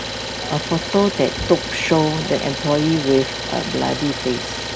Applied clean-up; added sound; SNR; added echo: none; Idling; 6 dB; none.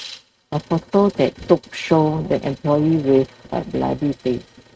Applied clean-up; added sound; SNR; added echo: neural mask model RNNoise.